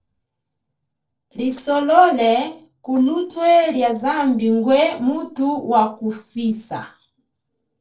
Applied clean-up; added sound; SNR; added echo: neural separator model SepFormer DNS4.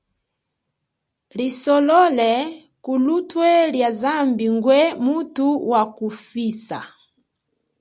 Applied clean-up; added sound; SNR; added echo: none; none; none; none.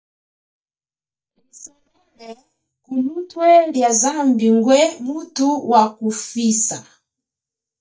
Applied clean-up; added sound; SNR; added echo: neural mask model DeepFilterNet 3.